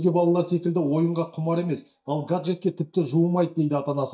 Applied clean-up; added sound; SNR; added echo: neural mask model DeepFilterNet 3.